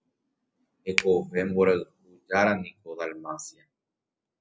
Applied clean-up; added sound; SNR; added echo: none; Finger snapping; 8 dB; none.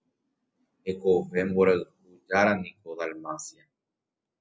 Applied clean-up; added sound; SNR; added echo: none; none; none; none.